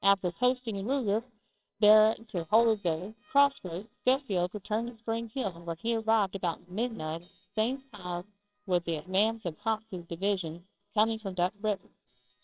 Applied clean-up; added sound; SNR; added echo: neural separator model SepFormer WHAMR!.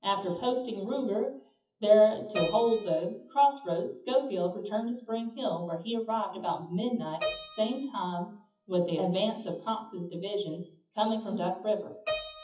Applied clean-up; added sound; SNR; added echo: classical method WPE with log-MMSE.